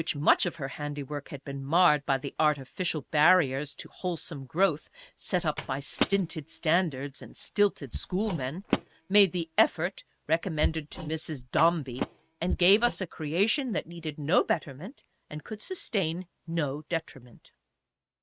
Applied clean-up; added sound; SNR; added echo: neural mask model RNNoise.